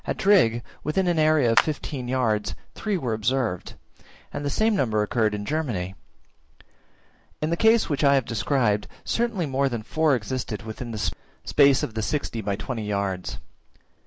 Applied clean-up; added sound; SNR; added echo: none; Clapping; 7 dB; none.